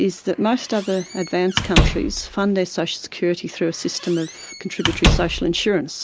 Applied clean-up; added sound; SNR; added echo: none; Squeak / Slam; 2 dB; none.